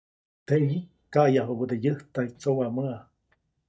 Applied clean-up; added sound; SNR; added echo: neural mask model DeepFilterNet 3.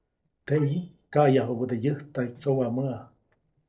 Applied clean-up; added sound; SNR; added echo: neural separator model SepFormer DNS4.